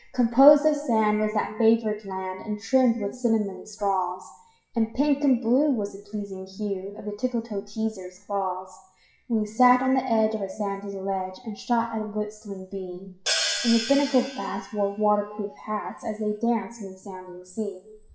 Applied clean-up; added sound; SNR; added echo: classical method WPE with log-MMSE.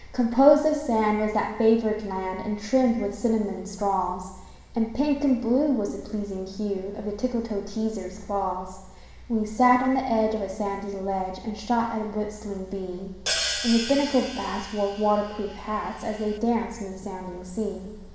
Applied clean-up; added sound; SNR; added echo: none; Hi-hat; 8 dB; reverberation time 1.1 s.